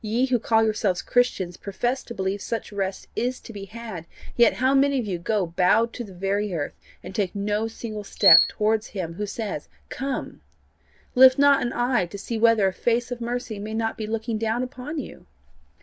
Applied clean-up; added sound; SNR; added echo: none; Chirp, tweet; 1 dB; none.